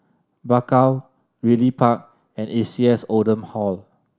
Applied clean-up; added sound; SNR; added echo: none; none; none; none.